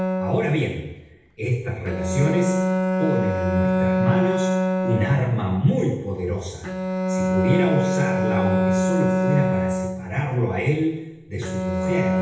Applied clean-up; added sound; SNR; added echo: none; Bowed string instrument; -1 dB; reverberation time 0.9 s.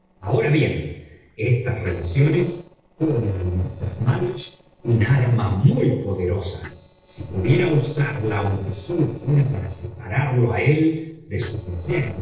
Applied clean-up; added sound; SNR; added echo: neural separator model SepFormer DNS4.